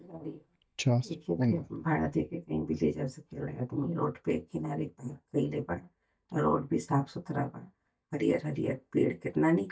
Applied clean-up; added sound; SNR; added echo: neural mask model DeepFilterNet 3.